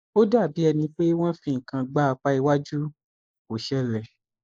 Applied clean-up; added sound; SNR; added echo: neural mask model Resemble Enhance denoiser.